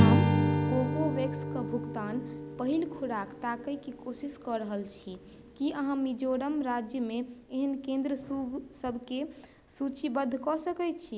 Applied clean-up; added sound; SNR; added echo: none; Strum; 0 dB; none.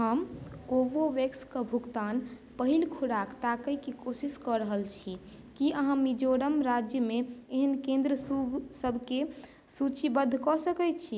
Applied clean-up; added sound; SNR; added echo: none; none; none; none.